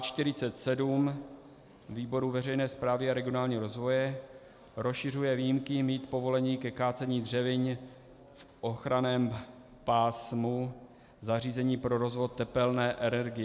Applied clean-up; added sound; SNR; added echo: none; none; none; none.